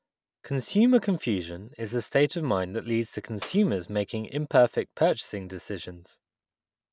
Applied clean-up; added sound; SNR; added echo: none; Clapping; 16 dB; none.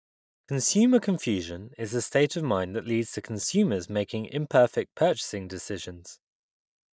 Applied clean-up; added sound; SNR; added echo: neural mask model DeepFilterNet 3.